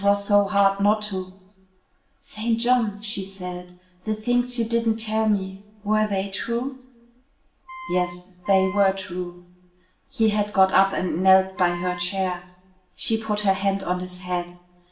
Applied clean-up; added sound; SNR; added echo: none; Wind instrument, woodwind instrument; 14 dB; reverberation time 0.7 s.